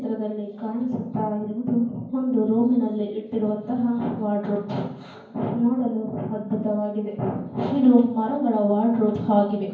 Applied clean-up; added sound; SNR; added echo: none; none; none; reverberation time 0.9 s.